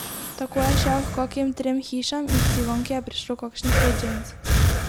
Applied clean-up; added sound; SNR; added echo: none; Breathing; -3 dB; none.